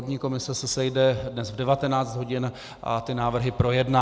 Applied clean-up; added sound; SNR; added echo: none; none; none; none.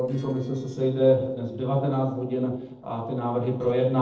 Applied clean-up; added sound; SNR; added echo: neural separator model SepFormer DNS4.